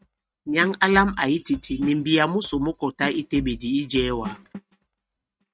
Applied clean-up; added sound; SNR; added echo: neural mask model RNNoise.